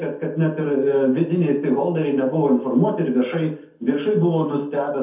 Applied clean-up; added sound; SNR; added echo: none; none; none; reverberation time 0.5 s.